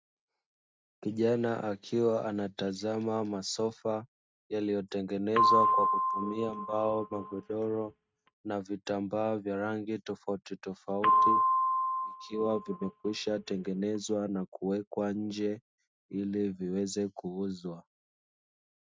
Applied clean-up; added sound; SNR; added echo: neural mask model RNNoise.